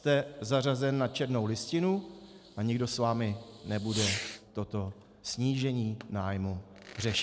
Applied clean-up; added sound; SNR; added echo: none; Fireworks; 14 dB; none.